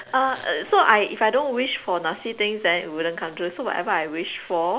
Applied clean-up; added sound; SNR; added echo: none; none; none; none.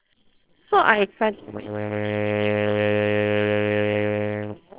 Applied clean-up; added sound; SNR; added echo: neural separator model SepFormer WHAMR!.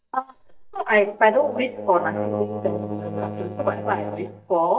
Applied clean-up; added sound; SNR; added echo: neural mask model DeepFilterNet 3.